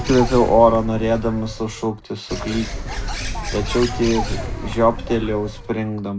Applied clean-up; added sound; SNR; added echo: none; Bird; 7 dB; none.